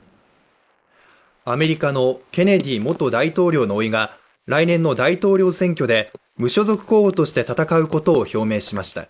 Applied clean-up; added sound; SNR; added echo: neural mask model Resemble Enhance denoiser.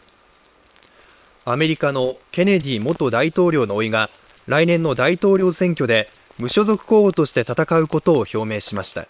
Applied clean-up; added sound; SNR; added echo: neural separator model SepFormer WHAM!.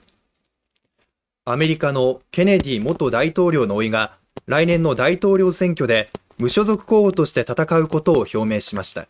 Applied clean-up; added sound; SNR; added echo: neural mask model RNNoise.